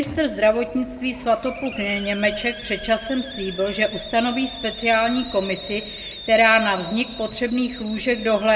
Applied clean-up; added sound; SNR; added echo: none; Hiss; 14 dB; reverberation time 0.7 s.